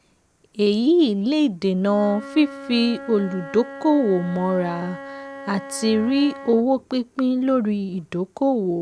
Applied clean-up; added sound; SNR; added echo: none; Wind instrument, woodwind instrument; 17 dB; none.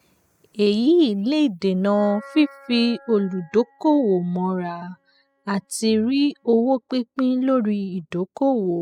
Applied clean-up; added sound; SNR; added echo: classical method spectral subtraction.